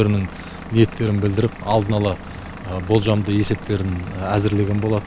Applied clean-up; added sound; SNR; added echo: none; Engine / Vehicle; 14 dB; none.